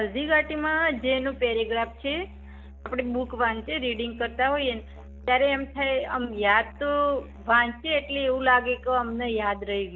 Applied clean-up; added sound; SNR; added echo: none; Musical instrument; 17 dB; none.